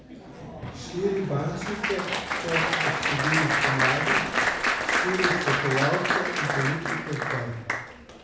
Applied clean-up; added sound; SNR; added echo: none; Applause; -4 dB; reverberation time 1.0 s.